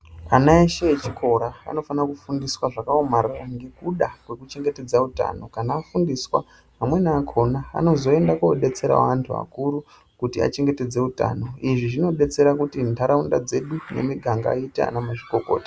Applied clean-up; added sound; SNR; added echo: none; none; none; none.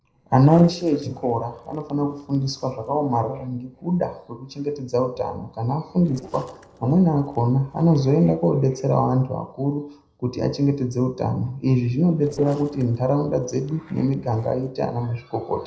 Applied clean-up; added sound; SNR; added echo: neural separator model SepFormer DNS4.